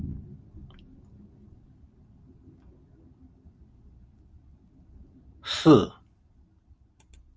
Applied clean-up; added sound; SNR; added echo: none; none; none; none.